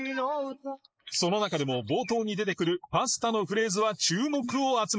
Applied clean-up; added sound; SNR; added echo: neural mask model Resemble Enhance denoiser.